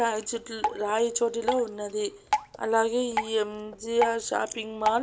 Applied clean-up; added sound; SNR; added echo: none; Drip; 6 dB; none.